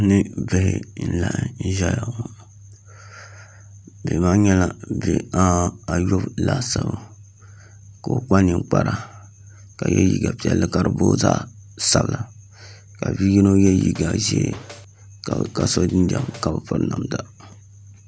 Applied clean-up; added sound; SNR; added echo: none; Scratching (performance technique); 19 dB; none.